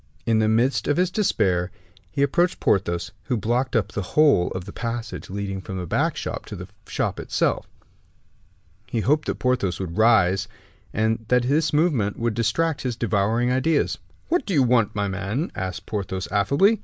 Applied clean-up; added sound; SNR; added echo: neural mask model Resemble Enhance denoiser.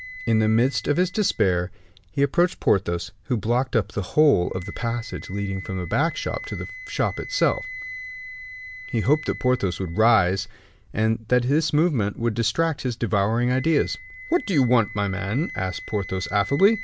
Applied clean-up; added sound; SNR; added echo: none; Wind instrument, woodwind instrument; 16 dB; none.